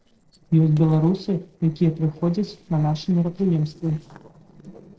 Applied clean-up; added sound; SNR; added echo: neural separator model SepFormer DNS4.